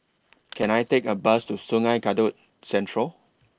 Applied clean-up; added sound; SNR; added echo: neural separator model SepFormer DNS4.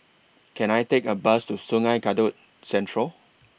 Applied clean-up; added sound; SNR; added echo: none; none; none; none.